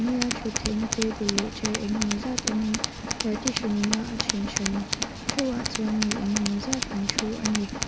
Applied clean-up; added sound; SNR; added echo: none; Tools; 2 dB; none.